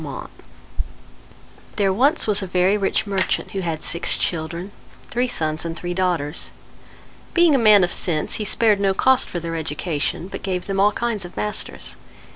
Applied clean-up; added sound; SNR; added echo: none; none; none; none.